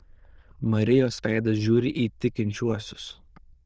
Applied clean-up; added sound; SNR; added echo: neural diffusion model UNIVERSE++.